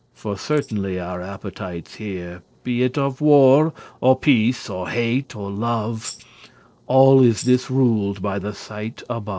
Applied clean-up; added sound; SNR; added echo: neural separator model SepFormer DNS4.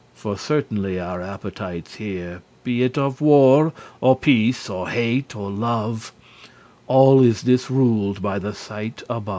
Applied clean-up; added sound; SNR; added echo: none; none; none; none.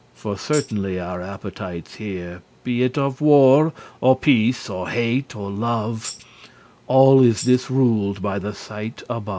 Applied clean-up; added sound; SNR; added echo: none; Tambourine; 16 dB; none.